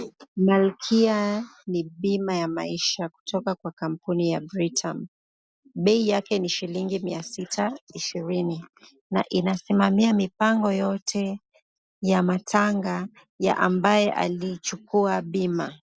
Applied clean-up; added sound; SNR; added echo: none; none; none; none.